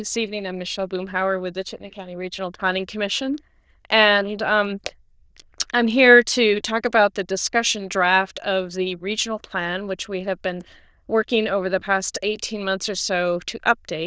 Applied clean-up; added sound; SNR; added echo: neural diffusion model UNIVERSE++.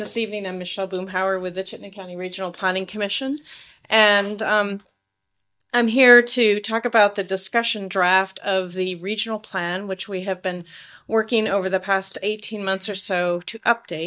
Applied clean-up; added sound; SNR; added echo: neural mask model DeepFilterNet 3.